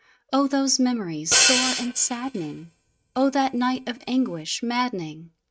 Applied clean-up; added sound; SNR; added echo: neural mask model RNNoise.